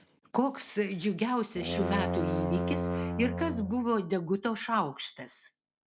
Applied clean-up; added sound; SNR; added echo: none; Brass instrument; 2 dB; none.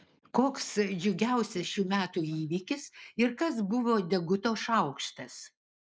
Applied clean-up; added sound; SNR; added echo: neural mask model Resemble Enhance denoiser.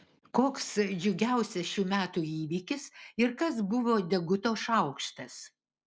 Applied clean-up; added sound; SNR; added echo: none; none; none; none.